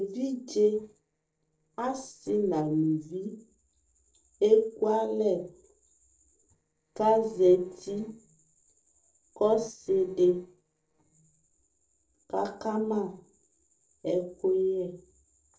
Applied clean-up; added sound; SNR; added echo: neural separator model SepFormer DNS4.